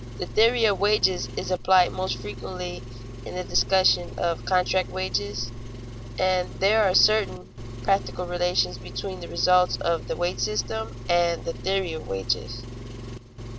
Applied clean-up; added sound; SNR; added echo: none; Engine; 10 dB; none.